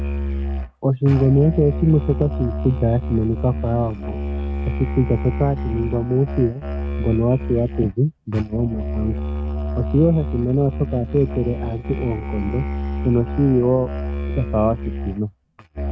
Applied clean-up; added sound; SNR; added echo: neural mask model RNNoise.